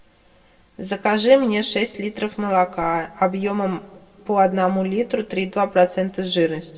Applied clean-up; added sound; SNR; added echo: none; none; none; reverberation time 1.5 s.